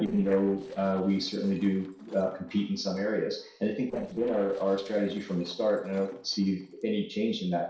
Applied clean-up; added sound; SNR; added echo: neural separator model SepFormer DNS4.